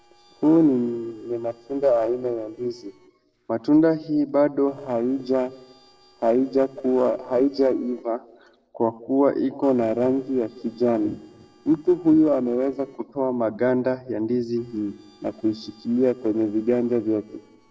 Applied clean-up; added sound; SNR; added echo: neural separator model SepFormer DNS4.